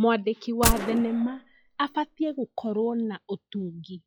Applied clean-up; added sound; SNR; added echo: classical method log-MMSE.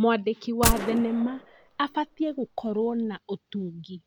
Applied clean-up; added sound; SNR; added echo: none; Gunshot, gunfire; 4 dB; none.